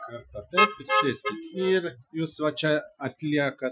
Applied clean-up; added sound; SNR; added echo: classical method Wiener filter.